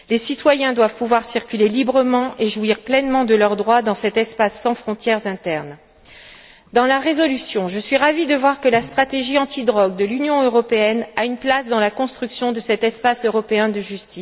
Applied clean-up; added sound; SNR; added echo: none; none; none; none.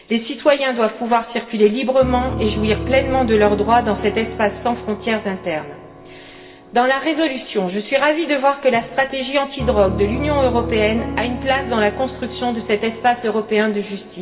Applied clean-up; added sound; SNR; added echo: none; Piano; 10 dB; reverberation time 1.3 s.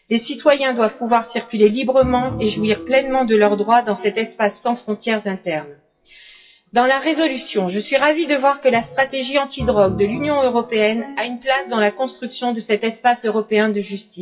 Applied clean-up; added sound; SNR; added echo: classical method WPE with log-MMSE.